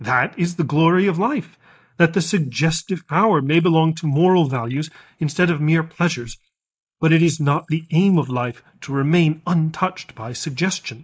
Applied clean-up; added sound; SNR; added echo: neural mask model Resemble Enhance denoiser.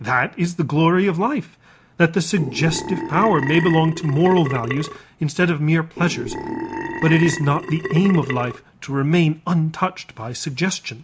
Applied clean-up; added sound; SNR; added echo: none; Burping, eructation; 8 dB; none.